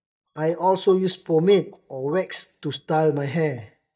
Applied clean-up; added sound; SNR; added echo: neural mask model DeepFilterNet 3.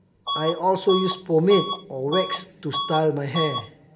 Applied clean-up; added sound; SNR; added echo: none; Bus / Alarm; 7 dB; reverberation time 2.3 s.